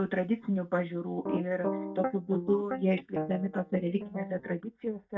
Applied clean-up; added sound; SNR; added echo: neural mask model DeepFilterNet 3.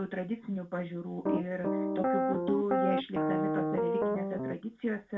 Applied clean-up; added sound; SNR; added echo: none; Piano; -5 dB; reverberation time 0.3 s.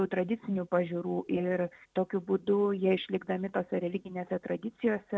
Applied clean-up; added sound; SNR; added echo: none; none; none; none.